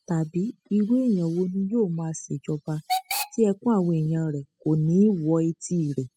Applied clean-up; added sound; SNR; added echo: classical method spectral subtraction.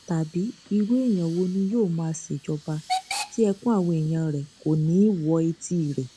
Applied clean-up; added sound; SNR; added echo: none; Hiss / Alarm / Train; 14 dB; none.